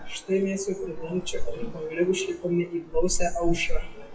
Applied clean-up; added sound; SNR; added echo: classical method WPE with log-MMSE.